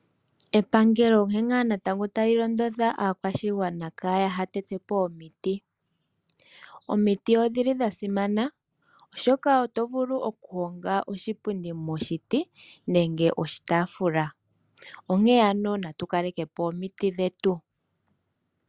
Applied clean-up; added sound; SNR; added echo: none; none; none; none.